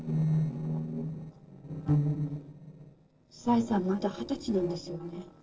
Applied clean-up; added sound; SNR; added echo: neural separator model SepFormer DNS4.